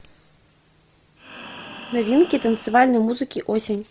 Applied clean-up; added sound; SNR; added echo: none; Breathing; 16 dB; none.